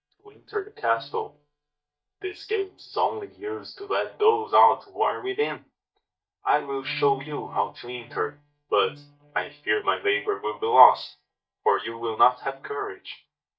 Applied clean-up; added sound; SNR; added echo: neural mask model DeepFilterNet 3.